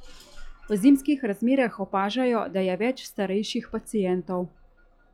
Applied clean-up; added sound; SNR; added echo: classical method log-MMSE.